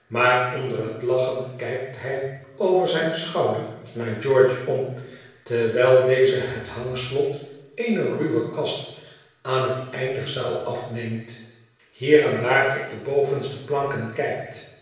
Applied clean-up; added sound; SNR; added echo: none; none; none; reverberation time 0.9 s.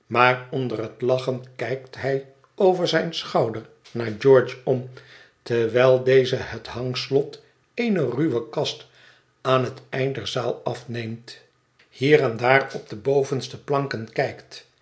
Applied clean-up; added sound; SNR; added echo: none; none; none; none.